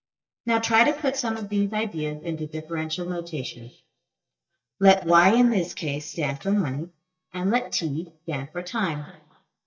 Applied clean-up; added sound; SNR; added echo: neural mask model DeepFilterNet 3.